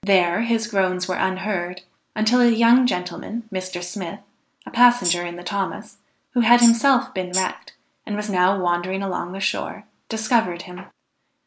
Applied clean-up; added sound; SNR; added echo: none; Tambourine; 5 dB; none.